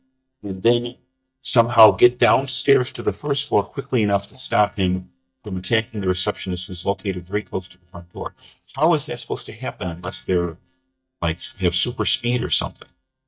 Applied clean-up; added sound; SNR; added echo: neural mask model DeepFilterNet 3.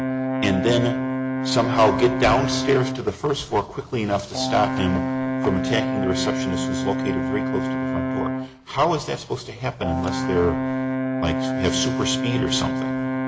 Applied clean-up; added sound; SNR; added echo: none; Brass instrument; 1 dB; none.